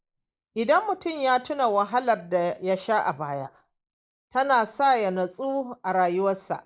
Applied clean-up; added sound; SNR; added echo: neural mask model Resemble Enhance denoiser.